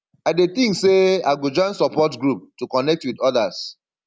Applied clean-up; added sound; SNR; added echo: none; none; none; none.